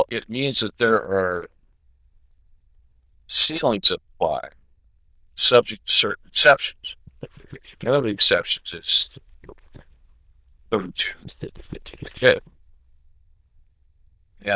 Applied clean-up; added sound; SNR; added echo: neural diffusion model UNIVERSE++.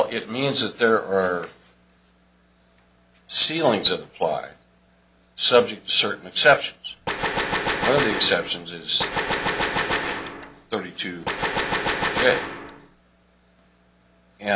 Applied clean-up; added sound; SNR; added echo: none; Gunshot, gunfire; 1 dB; none.